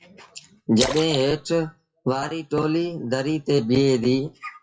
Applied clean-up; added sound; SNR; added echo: classical method WPE with log-MMSE.